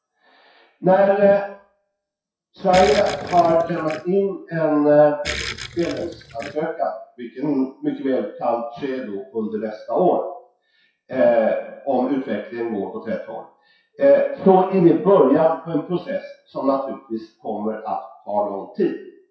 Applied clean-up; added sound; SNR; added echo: classical method WPE with log-MMSE.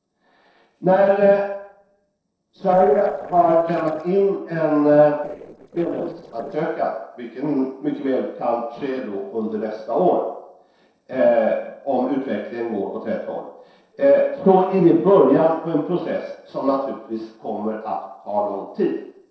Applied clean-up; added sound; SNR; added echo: neural separator model SepFormer DNS4.